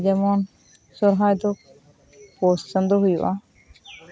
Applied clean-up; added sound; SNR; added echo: none; none; none; none.